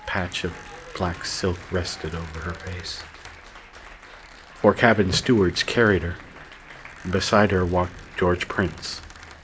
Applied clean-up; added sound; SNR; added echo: none; Squeak + Applause; 18 dB; none.